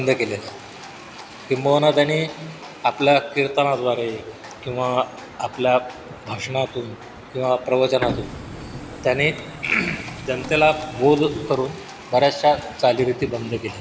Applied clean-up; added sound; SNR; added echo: none; Printer + Livestock, farm animals, working animals; 15 dB; none.